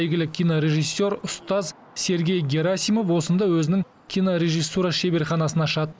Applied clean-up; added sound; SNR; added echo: none; none; none; none.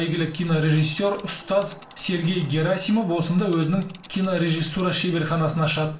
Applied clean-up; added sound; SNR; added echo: none; Mechanisms / Bicycle; 19 dB; reverberation time 0.4 s.